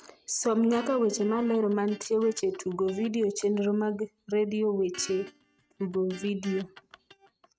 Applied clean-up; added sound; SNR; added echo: neural mask model RNNoise.